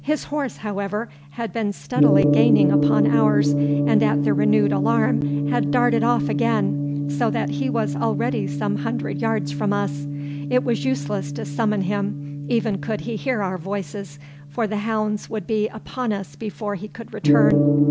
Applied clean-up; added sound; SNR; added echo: none; Gong; -1 dB; none.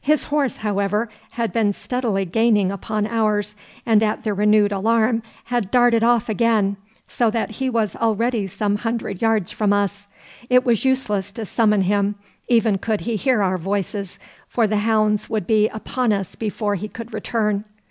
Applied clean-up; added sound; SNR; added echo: none; none; none; none.